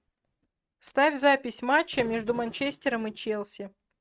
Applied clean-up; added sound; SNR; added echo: neural mask model RNNoise.